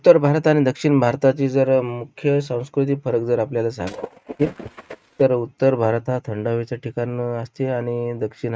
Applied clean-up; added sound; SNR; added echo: neural mask model RNNoise.